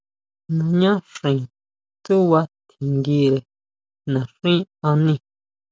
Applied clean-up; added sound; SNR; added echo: none; none; none; none.